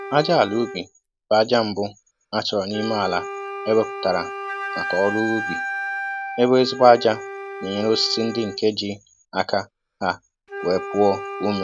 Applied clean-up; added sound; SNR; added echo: none; Wind instrument, woodwind instrument; 10 dB; none.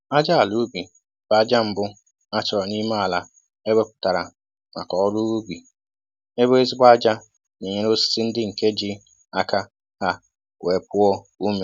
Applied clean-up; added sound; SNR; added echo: none; none; none; none.